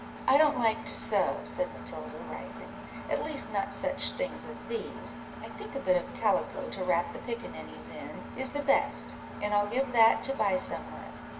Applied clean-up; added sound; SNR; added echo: none; Engine; 12 dB; reverberation time 0.9 s.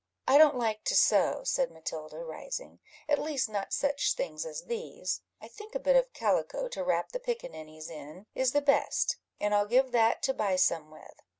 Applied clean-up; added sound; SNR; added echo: none; none; none; none.